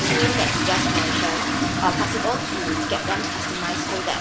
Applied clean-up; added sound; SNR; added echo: none; Fill (with liquid) / Toilet flush; -5 dB; none.